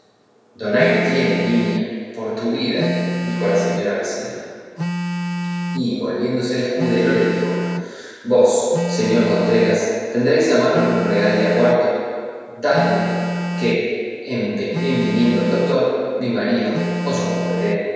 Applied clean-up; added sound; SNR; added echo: none; Telephone; 6 dB; reverberation time 1.9 s.